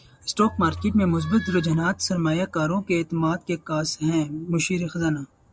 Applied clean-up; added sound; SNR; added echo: none; Marimba, xylophone; 17 dB; none.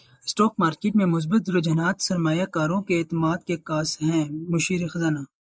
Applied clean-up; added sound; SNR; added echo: neural mask model Resemble Enhance denoiser.